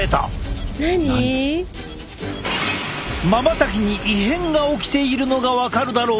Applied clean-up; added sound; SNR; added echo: none; none; none; none.